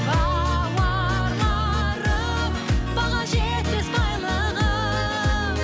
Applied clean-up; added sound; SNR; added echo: none; none; none; none.